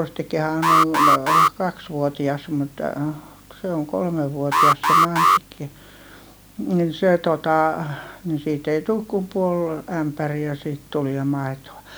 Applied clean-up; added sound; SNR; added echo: none; Alarm; -5 dB; none.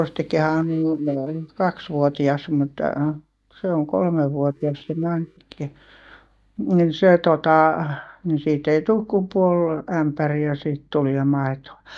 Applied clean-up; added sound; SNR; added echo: neural mask model DeepFilterNet 3.